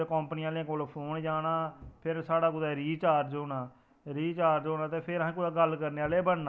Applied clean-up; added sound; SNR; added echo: none; none; none; none.